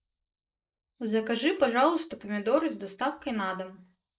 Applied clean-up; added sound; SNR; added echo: neural mask model Resemble Enhance denoiser.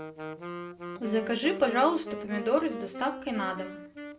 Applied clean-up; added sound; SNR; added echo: none; Wind instrument, woodwind instrument; 9 dB; none.